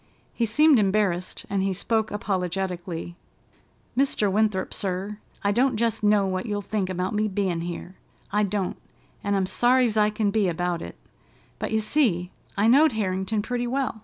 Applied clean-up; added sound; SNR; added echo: none; none; none; none.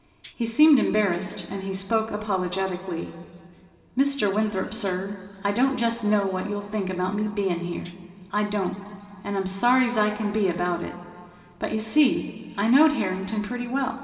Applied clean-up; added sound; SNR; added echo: none; Tambourine; 12 dB; reverberation time 2.1 s.